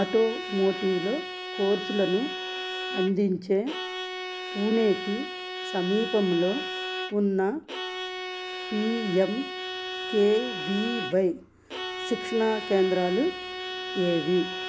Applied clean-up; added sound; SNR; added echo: none; Bowed string instrument; 7 dB; none.